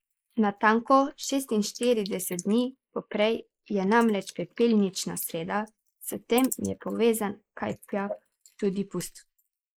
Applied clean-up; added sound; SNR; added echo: neural mask model Resemble Enhance denoiser.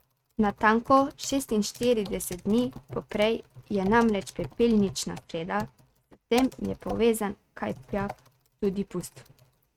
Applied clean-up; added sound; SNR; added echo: neural mask model RNNoise.